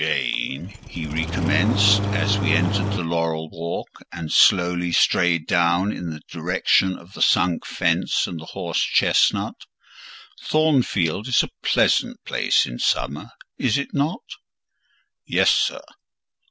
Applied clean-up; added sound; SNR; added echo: none; Engine starting; 1 dB; none.